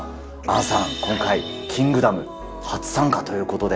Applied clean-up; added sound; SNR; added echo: none; none; none; none.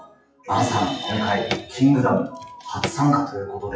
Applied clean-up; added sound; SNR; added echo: classical method WPE with log-MMSE.